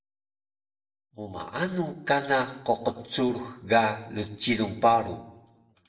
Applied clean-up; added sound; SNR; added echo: none; none; none; reverberation time 0.7 s.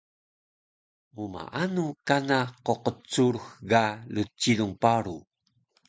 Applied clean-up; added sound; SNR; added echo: none; none; none; none.